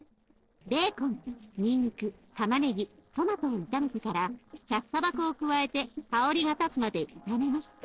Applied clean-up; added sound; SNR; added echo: neural separator model SepFormer DNS4.